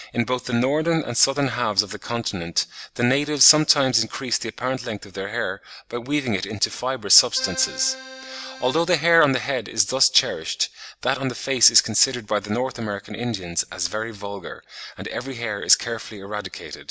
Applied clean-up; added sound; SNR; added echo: none; Accordion; 13 dB; none.